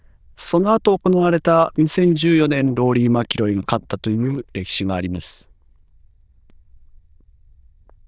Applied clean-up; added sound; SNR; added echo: neural diffusion model UNIVERSE++.